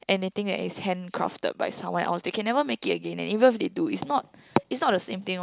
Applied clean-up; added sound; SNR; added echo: none; none; none; none.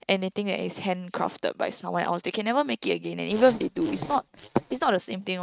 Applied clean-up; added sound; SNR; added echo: neural mask model RNNoise.